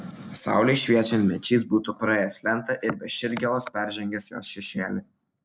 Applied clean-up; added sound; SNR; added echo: none; none; none; none.